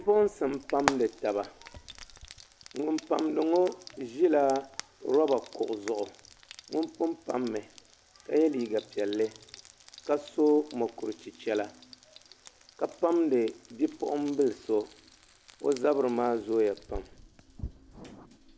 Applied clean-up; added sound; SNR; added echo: none; Frying (food); 15 dB; none.